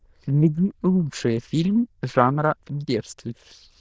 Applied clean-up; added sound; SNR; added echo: neural diffusion model UNIVERSE++.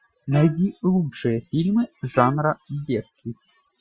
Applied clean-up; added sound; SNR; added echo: classical method Wiener filter.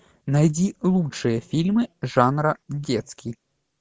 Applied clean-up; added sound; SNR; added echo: none; none; none; none.